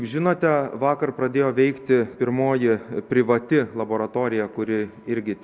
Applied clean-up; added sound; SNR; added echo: none; none; none; none.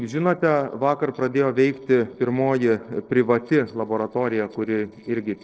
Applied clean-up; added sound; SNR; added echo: neural separator model SepFormer DNS4.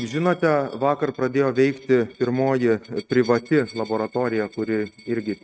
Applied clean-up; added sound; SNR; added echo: neural mask model RNNoise.